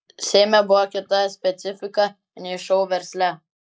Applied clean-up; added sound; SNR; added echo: neural mask model Resemble Enhance denoiser.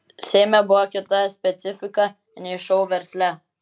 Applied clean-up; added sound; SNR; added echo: none; none; none; none.